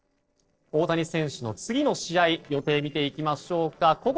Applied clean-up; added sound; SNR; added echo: neural separator model SepFormer DNS4.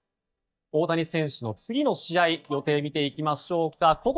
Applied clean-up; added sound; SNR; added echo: neural mask model DeepFilterNet 3.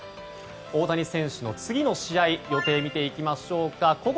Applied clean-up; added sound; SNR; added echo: none; none; none; none.